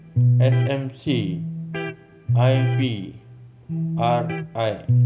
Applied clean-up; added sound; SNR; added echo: none; Electric guitar; -5 dB; none.